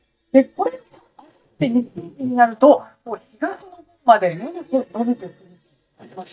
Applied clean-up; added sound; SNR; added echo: neural mask model DeepFilterNet 3.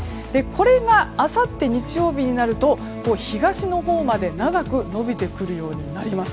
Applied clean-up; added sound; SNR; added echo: none; none; none; none.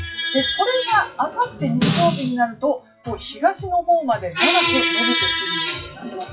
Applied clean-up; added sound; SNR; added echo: classical method WPE with log-MMSE.